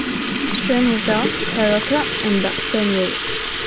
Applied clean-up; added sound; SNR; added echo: none; Sink (filling or washing) / Liquid; 1 dB; none.